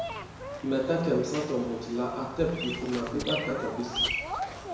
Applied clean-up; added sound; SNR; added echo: none; Bird vocalization, bird call, bird song; 5 dB; reverberation time 1.0 s.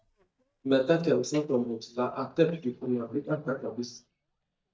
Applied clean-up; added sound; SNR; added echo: neural mask model DeepFilterNet 3.